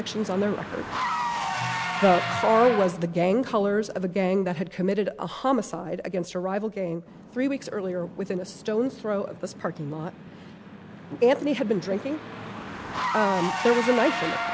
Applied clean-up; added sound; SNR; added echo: none; Engine / Car; 8 dB; none.